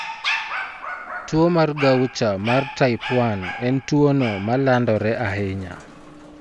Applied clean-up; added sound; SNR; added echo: none; Dog; 11 dB; none.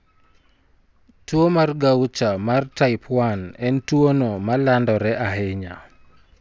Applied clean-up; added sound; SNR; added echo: none; none; none; none.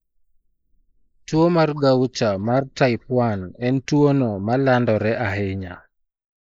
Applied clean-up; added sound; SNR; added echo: neural mask model Resemble Enhance denoiser.